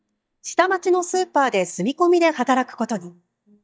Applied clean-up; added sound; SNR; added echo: neural mask model DeepFilterNet 3.